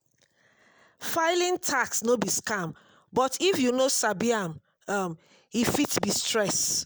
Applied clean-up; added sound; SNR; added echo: none; none; none; none.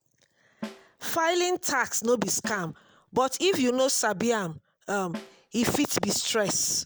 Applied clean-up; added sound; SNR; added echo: none; Snare drum; 18 dB; none.